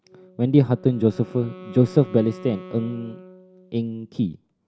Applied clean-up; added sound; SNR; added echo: none; Wind instrument, woodwind instrument; 19 dB; none.